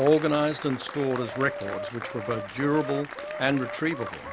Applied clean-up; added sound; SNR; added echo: none; Applause + Chicken, rooster; 9 dB; none.